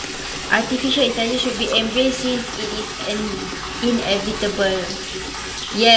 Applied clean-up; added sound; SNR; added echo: none; Liquid; 7 dB; reverberation time 1.9 s.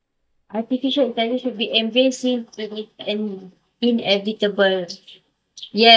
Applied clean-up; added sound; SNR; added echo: neural mask model DeepFilterNet 3.